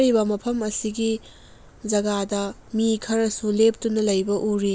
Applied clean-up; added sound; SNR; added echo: none; none; none; none.